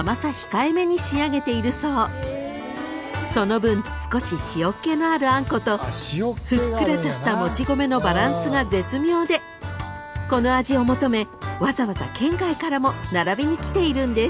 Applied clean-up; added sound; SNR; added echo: none; none; none; none.